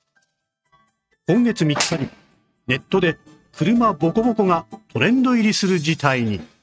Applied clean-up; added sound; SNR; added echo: neural mask model RNNoise.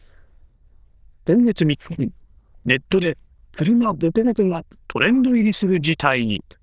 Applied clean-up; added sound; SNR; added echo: neural diffusion model UNIVERSE++.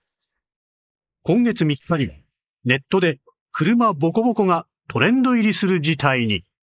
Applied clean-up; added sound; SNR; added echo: neural mask model Resemble Enhance denoiser.